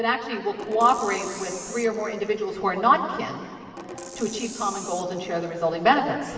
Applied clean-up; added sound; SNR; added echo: none; Percussion; 15 dB; reverberation time 2.3 s.